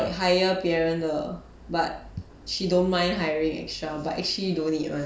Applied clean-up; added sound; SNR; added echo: none; none; none; none.